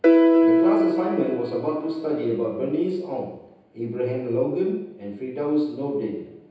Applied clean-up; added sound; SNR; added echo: none; Piano; -5 dB; reverberation time 0.9 s.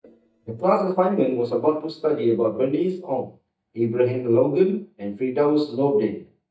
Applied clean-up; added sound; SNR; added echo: neural mask model DeepFilterNet 3.